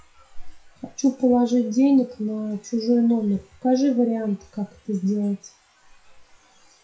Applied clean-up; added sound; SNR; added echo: classical method WPE with log-MMSE.